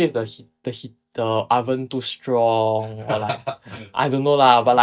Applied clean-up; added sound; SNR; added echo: neural mask model DeepFilterNet 3.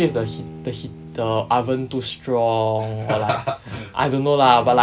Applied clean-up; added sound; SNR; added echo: none; Bowed string instrument; 18 dB; none.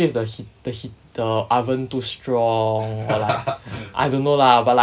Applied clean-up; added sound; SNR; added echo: none; none; none; none.